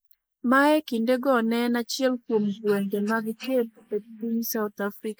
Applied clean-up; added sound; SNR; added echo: neural mask model Resemble Enhance denoiser.